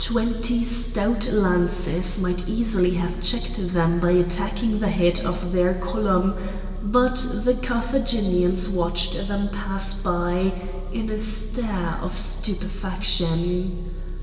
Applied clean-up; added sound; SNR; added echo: none; Engine; 5 dB; reverberation time 2.3 s.